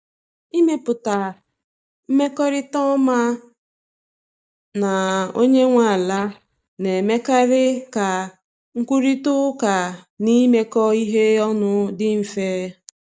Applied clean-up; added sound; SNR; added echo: neural mask model DeepFilterNet 3.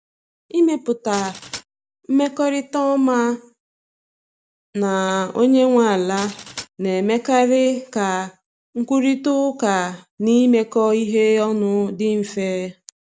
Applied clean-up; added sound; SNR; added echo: none; Glass; 16 dB; none.